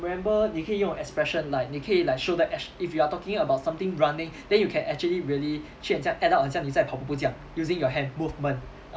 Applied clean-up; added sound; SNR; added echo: none; none; none; none.